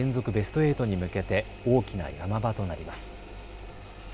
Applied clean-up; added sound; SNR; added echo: none; Engine; 13 dB; none.